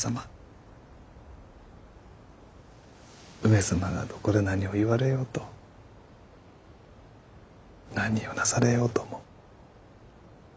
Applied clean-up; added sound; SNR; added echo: none; none; none; none.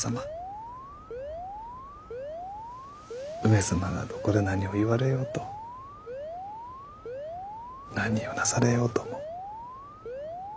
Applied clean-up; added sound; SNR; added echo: none; Alarm; 9 dB; none.